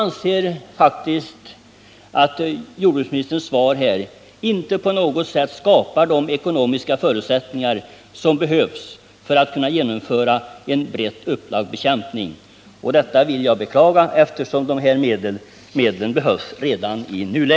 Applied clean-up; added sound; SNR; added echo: none; none; none; none.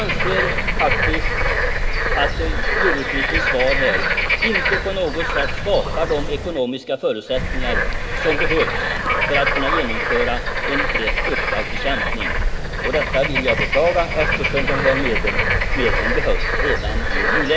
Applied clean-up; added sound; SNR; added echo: none; Bird / Frog; -4 dB; reverberation time 0.3 s.